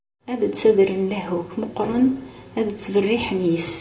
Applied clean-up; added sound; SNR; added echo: none; none; none; reverberation time 0.4 s.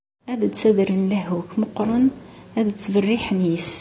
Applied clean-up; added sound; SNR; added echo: none; none; none; none.